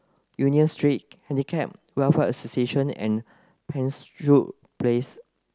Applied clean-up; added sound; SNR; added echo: none; none; none; none.